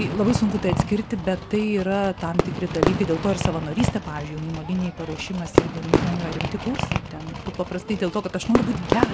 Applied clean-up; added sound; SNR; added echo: none; Fireworks; 1 dB; none.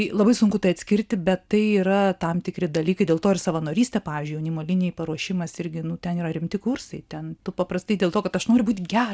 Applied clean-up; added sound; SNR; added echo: none; none; none; none.